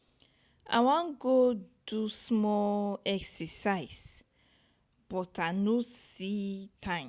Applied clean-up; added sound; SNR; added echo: none; none; none; none.